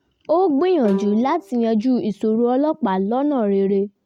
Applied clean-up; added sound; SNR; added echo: none; Bowed string instrument; 17 dB; none.